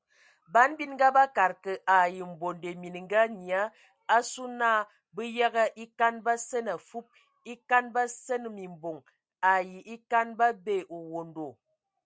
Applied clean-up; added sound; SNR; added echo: none; none; none; none.